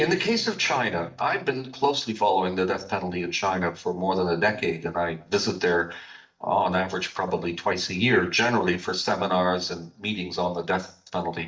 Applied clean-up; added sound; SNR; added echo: neural mask model DeepFilterNet 3.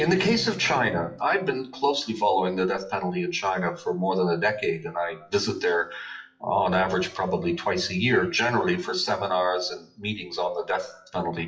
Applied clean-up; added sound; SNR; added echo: classical method WPE with log-MMSE.